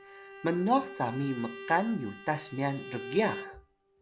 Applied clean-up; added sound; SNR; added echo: none; Bowed string instrument; 13 dB; none.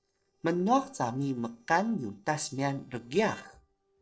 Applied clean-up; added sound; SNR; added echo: neural separator model SepFormer DNS4.